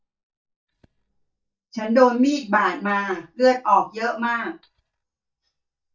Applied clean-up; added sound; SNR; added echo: neural mask model DeepFilterNet 3.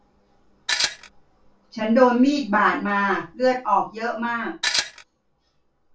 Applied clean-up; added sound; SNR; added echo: none; Tools; 1 dB; reverberation time 0.2 s.